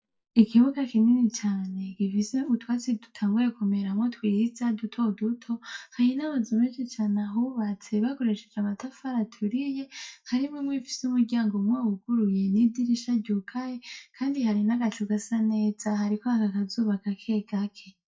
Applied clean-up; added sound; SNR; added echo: neural mask model DeepFilterNet 3.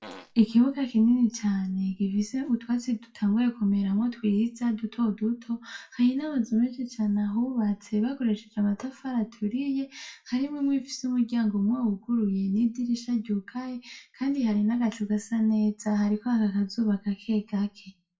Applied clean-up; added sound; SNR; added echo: none; Fart; 18 dB; reverberation time 0.2 s.